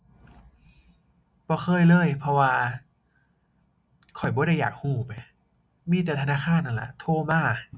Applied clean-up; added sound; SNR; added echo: none; none; none; none.